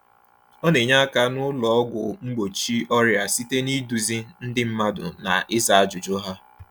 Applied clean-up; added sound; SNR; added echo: none; none; none; none.